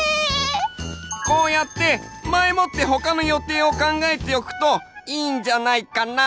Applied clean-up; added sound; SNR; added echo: none; none; none; none.